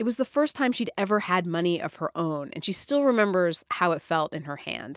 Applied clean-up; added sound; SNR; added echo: neural mask model Resemble Enhance denoiser.